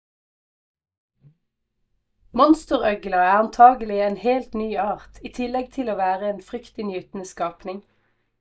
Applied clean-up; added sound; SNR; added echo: neural mask model DeepFilterNet 3.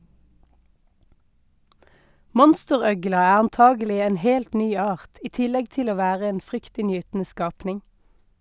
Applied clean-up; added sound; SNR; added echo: none; none; none; none.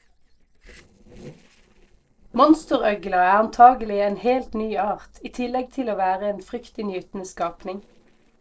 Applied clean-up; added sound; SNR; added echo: neural separator model SepFormer DNS4.